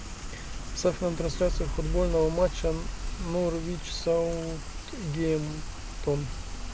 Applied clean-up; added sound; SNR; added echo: none; Rain; 11 dB; none.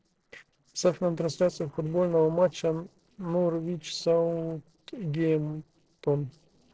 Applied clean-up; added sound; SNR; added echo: neural separator model SepFormer DNS4.